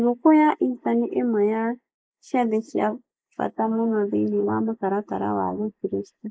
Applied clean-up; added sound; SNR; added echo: neural mask model Resemble Enhance denoiser.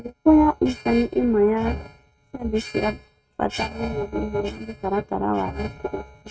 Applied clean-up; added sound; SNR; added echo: neural mask model RNNoise.